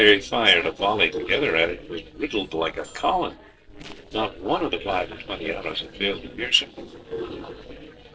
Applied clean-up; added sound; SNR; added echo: neural separator model SepFormer DNS4.